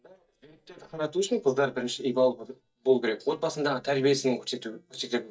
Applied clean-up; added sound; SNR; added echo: neural mask model DeepFilterNet 3.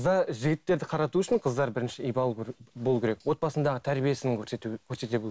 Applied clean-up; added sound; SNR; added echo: none; none; none; none.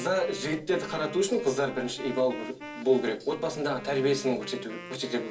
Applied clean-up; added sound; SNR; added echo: none; Wind instrument, woodwind instrument; 14 dB; reverberation time 0.3 s.